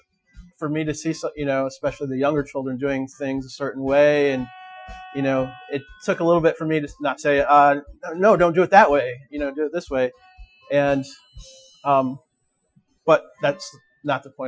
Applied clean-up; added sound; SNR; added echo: classical method Wiener filter.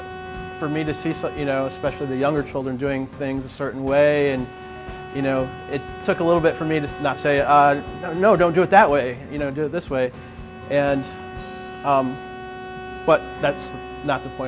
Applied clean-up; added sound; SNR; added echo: none; Bowed string instrument; 15 dB; none.